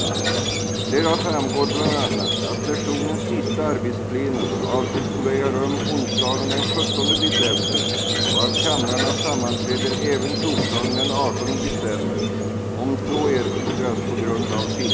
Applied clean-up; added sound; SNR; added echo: none; Squeak; -3 dB; none.